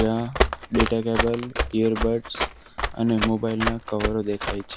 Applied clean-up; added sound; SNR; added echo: none; Run; 3 dB; none.